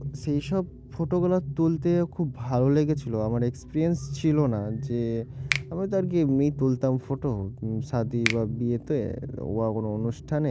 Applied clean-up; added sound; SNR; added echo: none; Finger snapping; 12 dB; none.